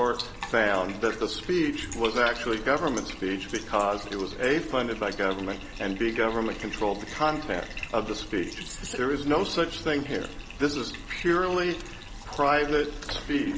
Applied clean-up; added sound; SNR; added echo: none; Bathtub (filling or washing); 12 dB; none.